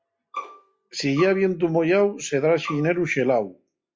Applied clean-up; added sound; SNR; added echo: classical method log-MMSE.